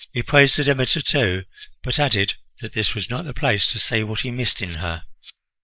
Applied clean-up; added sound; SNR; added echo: neural mask model Resemble Enhance denoiser.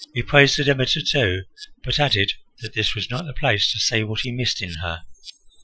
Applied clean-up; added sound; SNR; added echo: classical method Wiener filter.